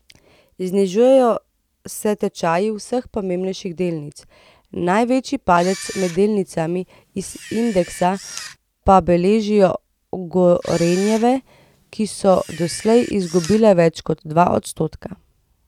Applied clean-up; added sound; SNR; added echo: none; Camera; 18 dB; none.